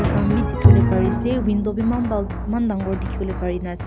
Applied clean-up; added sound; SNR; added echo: none; Drum + Bowed string instrument; -3 dB; none.